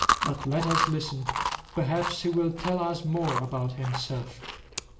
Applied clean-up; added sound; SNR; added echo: none; Chewing, mastication; 2 dB; reverberation time 1.4 s.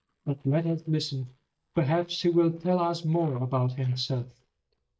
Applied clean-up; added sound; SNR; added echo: neural mask model DeepFilterNet 3.